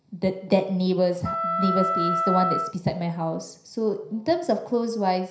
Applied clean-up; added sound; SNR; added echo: none; Wind instrument, woodwind instrument; 1 dB; reverberation time 0.5 s.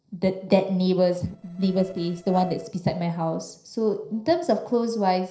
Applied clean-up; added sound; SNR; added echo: neural separator model SepFormer DNS4.